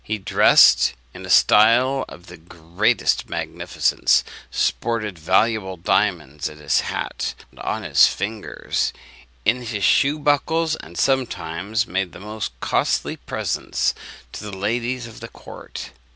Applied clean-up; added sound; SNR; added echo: none; none; none; none.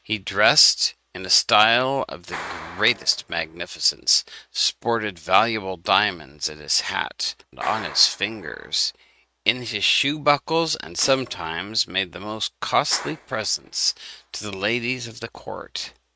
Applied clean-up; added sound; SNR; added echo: neural mask model RNNoise.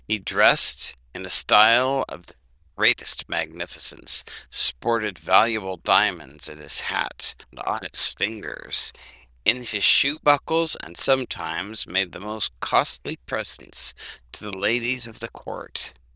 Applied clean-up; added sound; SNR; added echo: neural diffusion model UNIVERSE++.